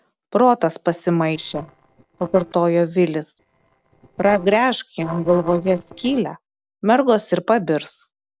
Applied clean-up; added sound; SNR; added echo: neural separator model SepFormer DNS4.